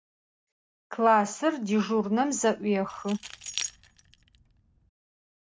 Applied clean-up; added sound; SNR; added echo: none; Keys jangling; 13 dB; none.